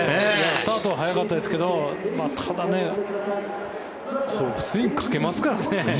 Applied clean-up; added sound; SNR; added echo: none; Coin (dropping); 12 dB; none.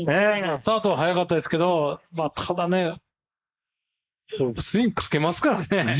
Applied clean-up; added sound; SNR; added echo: neural mask model Resemble Enhance denoiser.